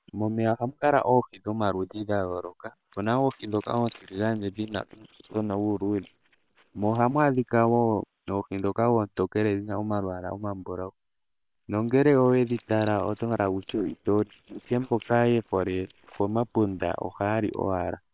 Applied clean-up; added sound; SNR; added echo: neural separator model SepFormer WHAM!.